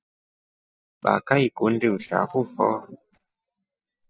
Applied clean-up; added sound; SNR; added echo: neural mask model DeepFilterNet 3.